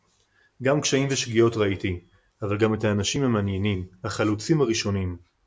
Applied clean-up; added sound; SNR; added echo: none; none; none; none.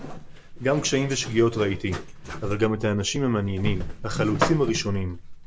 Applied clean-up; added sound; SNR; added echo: none; Zipper (clothing); 6 dB; none.